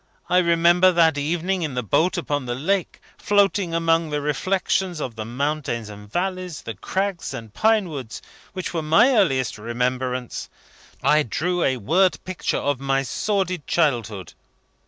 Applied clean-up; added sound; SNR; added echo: none; none; none; none.